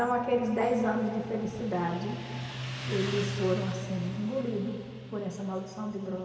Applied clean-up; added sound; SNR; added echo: none; Motorcycle; 8 dB; reverberation time 2.5 s.